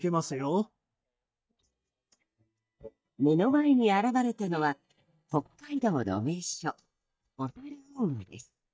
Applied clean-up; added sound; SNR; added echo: neural mask model DeepFilterNet 3.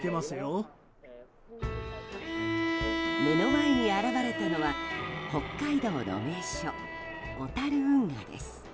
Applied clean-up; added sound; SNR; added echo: none; Bowed string instrument; 4 dB; none.